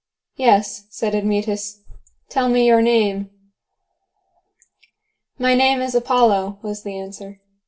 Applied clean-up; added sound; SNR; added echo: none; none; none; reverberation time 0.2 s.